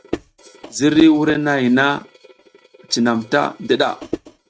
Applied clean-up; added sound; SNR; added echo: neural mask model RNNoise.